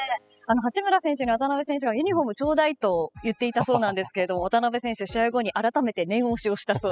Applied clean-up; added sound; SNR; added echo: classical method spectral subtraction.